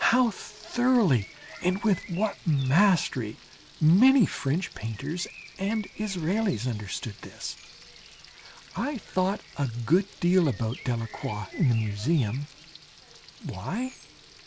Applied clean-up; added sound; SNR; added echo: none; Frying (food) + Bird; 20 dB; none.